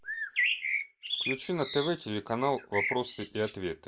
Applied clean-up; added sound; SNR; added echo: neural mask model Resemble Enhance denoiser.